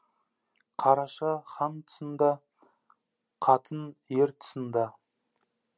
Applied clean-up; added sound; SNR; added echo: none; none; none; none.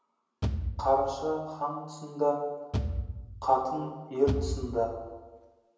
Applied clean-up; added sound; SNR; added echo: none; Bass drum / Thump, thud; 4 dB; reverberation time 1.0 s.